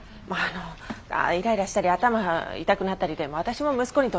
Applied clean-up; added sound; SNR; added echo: none; none; none; none.